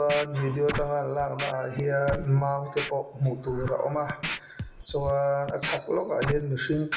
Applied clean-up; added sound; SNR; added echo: none; Scratching (performance technique); 9 dB; reverberation time 0.9 s.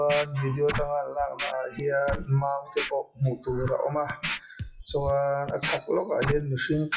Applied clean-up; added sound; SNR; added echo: classical method WPE with log-MMSE.